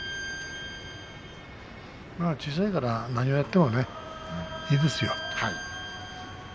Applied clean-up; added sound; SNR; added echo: none; Bowed string instrument; 12 dB; none.